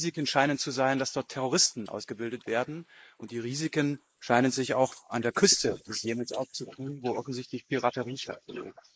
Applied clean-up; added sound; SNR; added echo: neural mask model Resemble Enhance denoiser.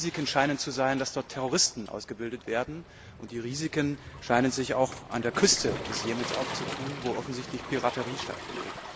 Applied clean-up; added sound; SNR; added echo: none; Waves, surf; 10 dB; none.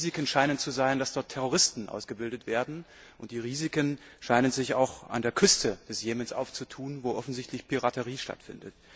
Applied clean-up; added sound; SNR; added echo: none; none; none; none.